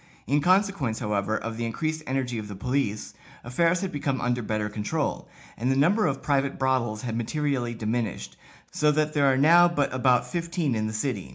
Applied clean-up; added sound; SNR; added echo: none; none; none; reverberation time 0.4 s.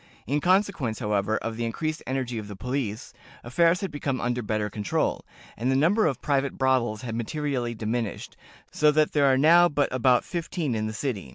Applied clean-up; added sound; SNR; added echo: none; none; none; none.